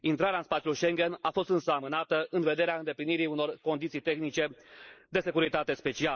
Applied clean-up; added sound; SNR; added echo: neural mask model Resemble Enhance denoiser.